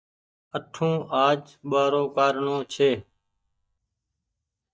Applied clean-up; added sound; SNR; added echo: neural mask model DeepFilterNet 3.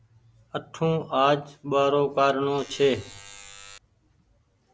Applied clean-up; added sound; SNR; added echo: none; Alarm; 19 dB; none.